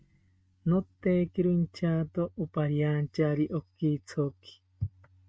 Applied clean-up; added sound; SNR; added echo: neural mask model RNNoise.